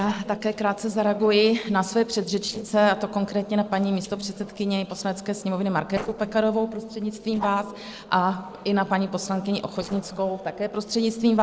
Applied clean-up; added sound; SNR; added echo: neural separator model SepFormer DNS4.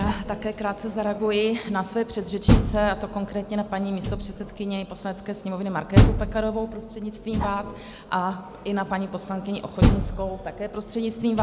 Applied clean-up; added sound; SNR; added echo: none; Door; -1 dB; none.